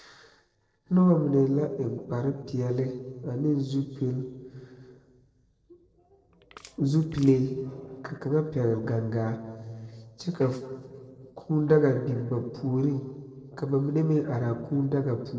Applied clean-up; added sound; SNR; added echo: neural separator model SepFormer DNS4.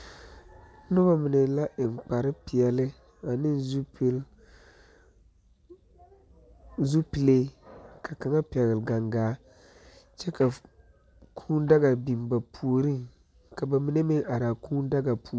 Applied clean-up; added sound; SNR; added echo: none; none; none; none.